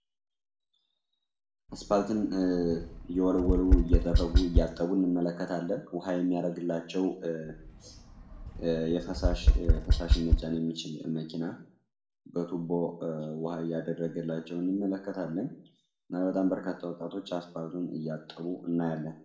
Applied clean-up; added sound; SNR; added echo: none; Tap; -4 dB; reverberation time 0.5 s.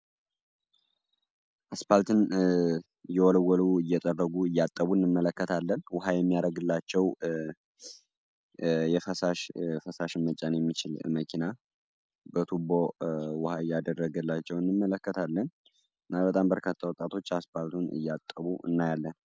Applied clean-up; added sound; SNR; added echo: none; none; none; none.